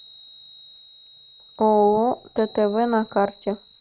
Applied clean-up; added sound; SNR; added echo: neural mask model RNNoise.